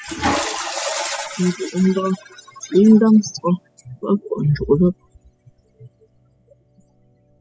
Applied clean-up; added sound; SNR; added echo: classical method spectral subtraction.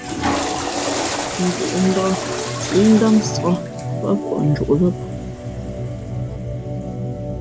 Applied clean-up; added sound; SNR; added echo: none; Organ + Toilet flush / Water; 3 dB; none.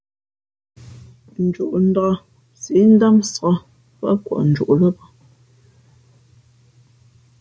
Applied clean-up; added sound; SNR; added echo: none; none; none; none.